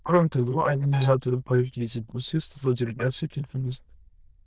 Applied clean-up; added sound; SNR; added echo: neural diffusion model UNIVERSE++.